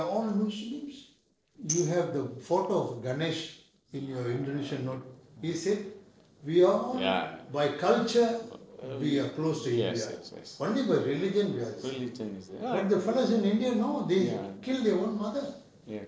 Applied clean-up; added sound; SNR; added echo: neural separator model SepFormer DNS4.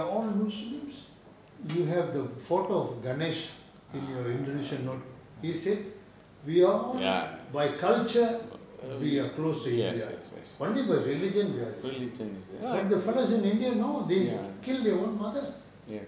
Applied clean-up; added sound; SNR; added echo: none; Tambourine; 9 dB; none.